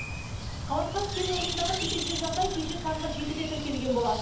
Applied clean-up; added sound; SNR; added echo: none; Bird; 3 dB; reverberation time 0.6 s.